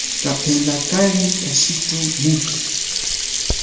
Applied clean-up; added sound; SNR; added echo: none; Sink (filling or washing); 1 dB; reverberation time 0.8 s.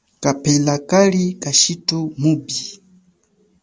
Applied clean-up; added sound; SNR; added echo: none; none; none; none.